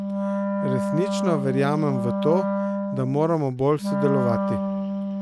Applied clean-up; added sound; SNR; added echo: none; Wind instrument, woodwind instrument; 0 dB; none.